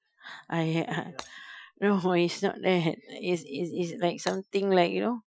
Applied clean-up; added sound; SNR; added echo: classical method Wiener filter.